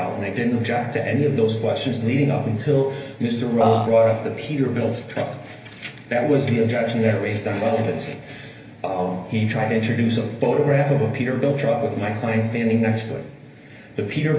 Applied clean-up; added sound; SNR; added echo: none; Burping, eructation; 1 dB; reverberation time 0.3 s.